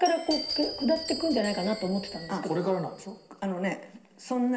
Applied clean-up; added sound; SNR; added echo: none; Glass; 9 dB; reverberation time 1.4 s.